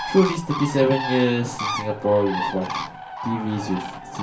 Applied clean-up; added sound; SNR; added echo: none; Bird; 7 dB; reverberation time 0.3 s.